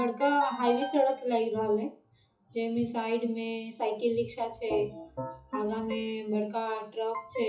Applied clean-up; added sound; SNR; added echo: classical method WPE with log-MMSE.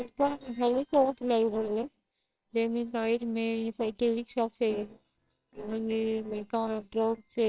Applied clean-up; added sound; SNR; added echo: neural separator model SepFormer WHAMR!.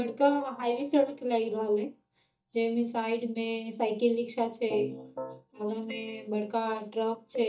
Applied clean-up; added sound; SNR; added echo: neural mask model DeepFilterNet 3.